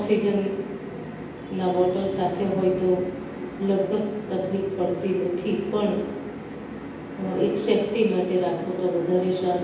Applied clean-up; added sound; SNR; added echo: none; none; none; reverberation time 0.9 s.